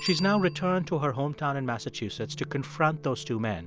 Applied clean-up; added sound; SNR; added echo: none; Bicycle bell; 17 dB; none.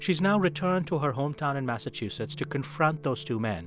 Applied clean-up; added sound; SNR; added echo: none; none; none; none.